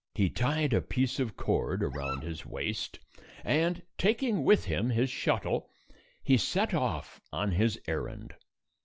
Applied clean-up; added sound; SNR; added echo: none; Dog; 14 dB; none.